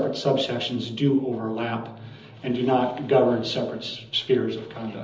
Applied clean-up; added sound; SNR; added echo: none; none; none; reverberation time 1.2 s.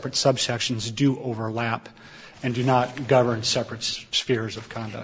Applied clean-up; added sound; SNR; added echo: none; none; none; none.